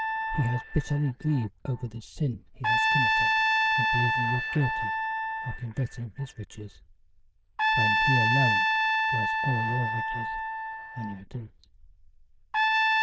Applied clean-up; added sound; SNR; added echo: neural diffusion model UNIVERSE++.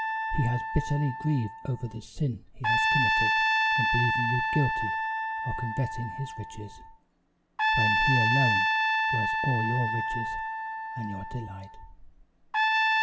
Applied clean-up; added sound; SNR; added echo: none; Trumpet; -4 dB; none.